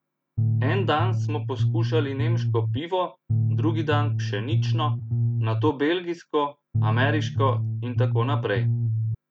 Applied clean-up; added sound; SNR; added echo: none; Bass guitar; -5 dB; none.